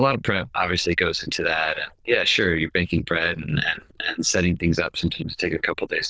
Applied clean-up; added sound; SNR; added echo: neural diffusion model UNIVERSE++.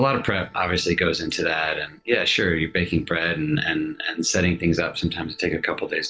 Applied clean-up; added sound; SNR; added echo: neural separator model SepFormer DNS4.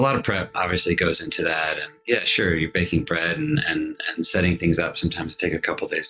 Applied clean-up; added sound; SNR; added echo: neural mask model RNNoise.